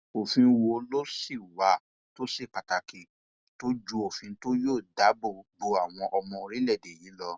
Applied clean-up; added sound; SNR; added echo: none; none; none; none.